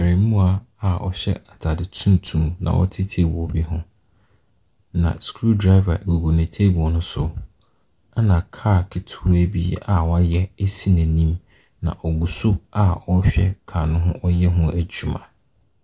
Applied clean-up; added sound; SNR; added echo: none; none; none; none.